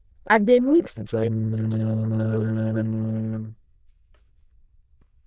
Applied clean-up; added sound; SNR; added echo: neural diffusion model UNIVERSE++.